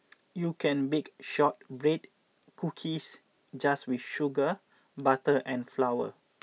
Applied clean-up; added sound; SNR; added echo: none; none; none; none.